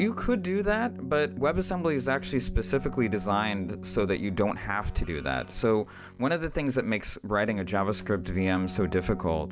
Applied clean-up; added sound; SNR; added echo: none; Keyboard (musical); 13 dB; none.